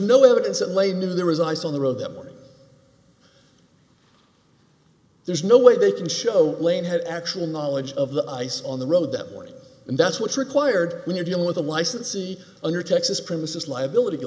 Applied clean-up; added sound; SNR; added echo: none; none; none; none.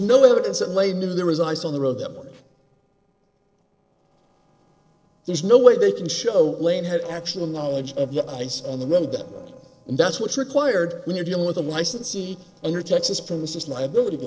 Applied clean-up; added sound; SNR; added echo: neural separator model SepFormer DNS4.